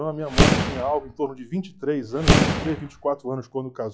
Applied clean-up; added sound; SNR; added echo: classical method log-MMSE.